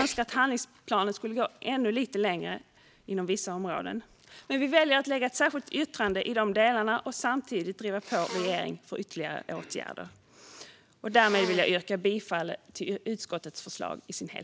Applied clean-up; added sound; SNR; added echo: none; Sneeze; 17 dB; none.